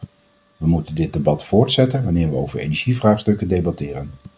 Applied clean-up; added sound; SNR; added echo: none; none; none; none.